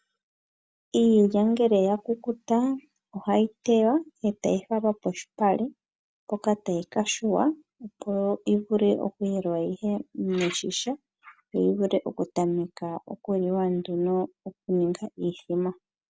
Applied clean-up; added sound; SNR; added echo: none; none; none; none.